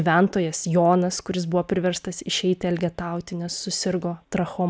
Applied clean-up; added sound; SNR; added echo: none; none; none; none.